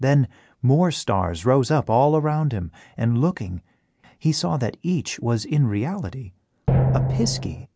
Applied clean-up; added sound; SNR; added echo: none; Drum; -2 dB; none.